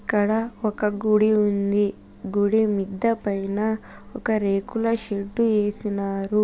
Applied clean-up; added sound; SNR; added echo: none; none; none; none.